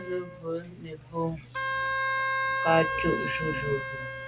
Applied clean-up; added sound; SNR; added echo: none; Wind instrument, woodwind instrument; 0 dB; none.